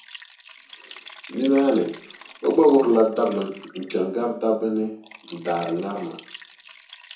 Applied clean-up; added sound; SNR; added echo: none; Liquid; 19 dB; reverberation time 0.6 s.